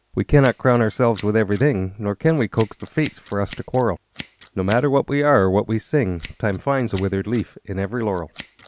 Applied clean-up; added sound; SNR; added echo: none; Scissors; 19 dB; none.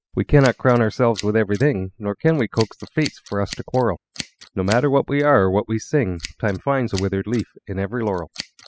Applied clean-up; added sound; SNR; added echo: classical method spectral subtraction.